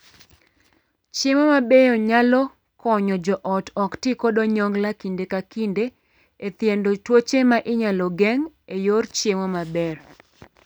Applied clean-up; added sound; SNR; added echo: none; none; none; none.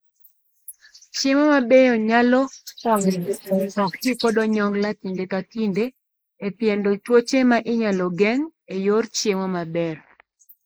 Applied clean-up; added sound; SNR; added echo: neural mask model Resemble Enhance denoiser.